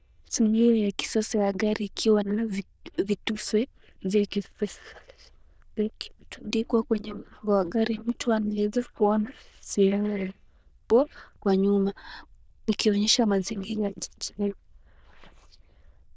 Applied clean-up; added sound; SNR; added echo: neural diffusion model UNIVERSE++.